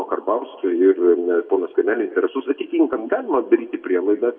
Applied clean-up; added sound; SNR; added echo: none; none; none; reverberation time 2.0 s.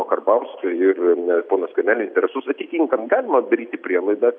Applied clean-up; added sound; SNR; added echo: none; none; none; none.